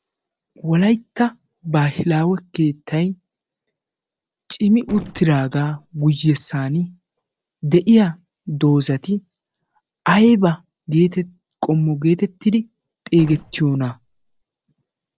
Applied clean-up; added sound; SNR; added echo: neural separator model SepFormer DNS4.